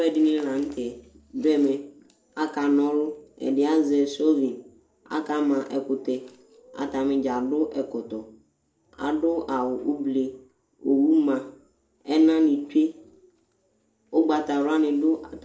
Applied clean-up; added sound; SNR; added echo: none; none; none; none.